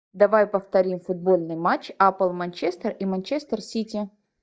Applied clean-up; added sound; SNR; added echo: neural mask model DeepFilterNet 3.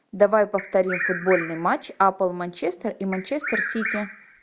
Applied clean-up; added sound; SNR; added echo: none; Bird vocalization, bird call, bird song; 9 dB; none.